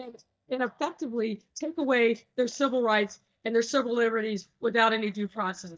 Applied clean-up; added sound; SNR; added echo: neural mask model DeepFilterNet 3.